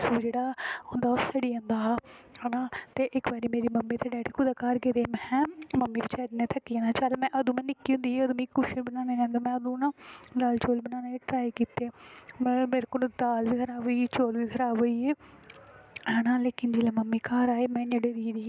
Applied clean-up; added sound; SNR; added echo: none; none; none; none.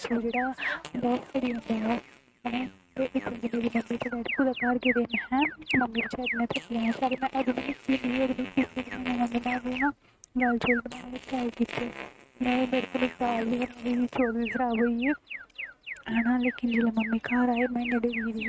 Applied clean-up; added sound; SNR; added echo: neural mask model RNNoise.